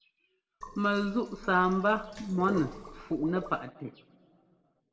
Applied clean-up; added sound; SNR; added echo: none; Sink (filling or washing); 14 dB; reverberation time 1.4 s.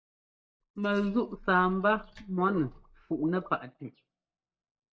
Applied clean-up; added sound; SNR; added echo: neural mask model DeepFilterNet 3.